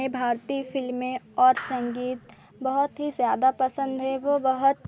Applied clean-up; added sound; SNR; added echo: none; Clapping; 15 dB; none.